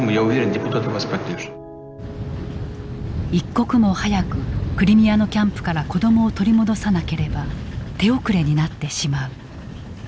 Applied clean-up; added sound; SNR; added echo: none; none; none; none.